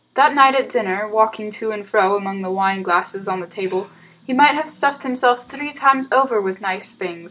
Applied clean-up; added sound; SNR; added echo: none; none; none; none.